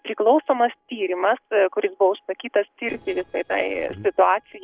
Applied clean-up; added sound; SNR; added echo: neural separator model SepFormer DNS4.